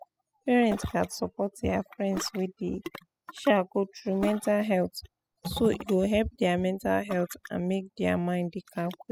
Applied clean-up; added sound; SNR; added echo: classical method spectral subtraction.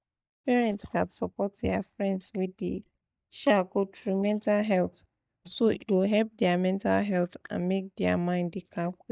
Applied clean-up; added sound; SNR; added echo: neural mask model DeepFilterNet 3.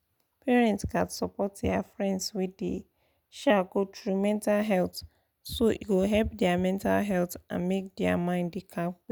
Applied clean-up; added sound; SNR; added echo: none; none; none; none.